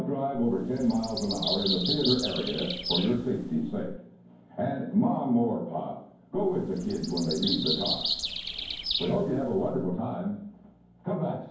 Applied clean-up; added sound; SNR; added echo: none; Bird vocalization, bird call, bird song; 4 dB; reverberation time 0.9 s.